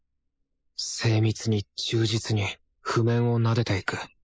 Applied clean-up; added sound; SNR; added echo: neural mask model Resemble Enhance denoiser.